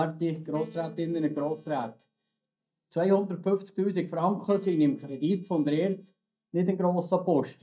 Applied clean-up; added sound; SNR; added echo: neural mask model DeepFilterNet 3.